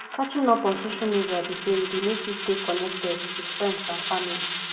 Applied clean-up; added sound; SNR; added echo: none; Coin (dropping); 5 dB; reverberation time 1.3 s.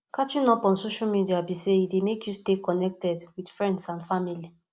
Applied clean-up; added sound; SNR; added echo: none; none; none; none.